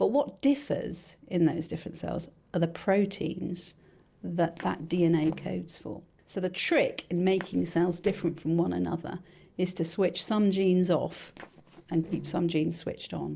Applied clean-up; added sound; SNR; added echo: neural separator model SepFormer DNS4.